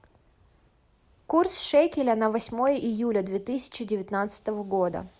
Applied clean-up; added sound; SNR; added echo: none; none; none; none.